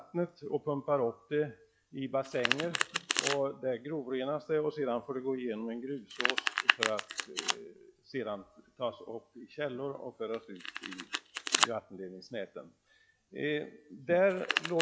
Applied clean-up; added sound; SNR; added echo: classical method log-MMSE.